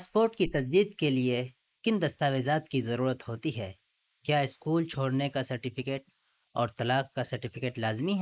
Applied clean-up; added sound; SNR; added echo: neural mask model Resemble Enhance denoiser.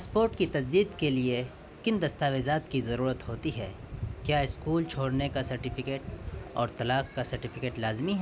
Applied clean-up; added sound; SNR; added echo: none; none; none; none.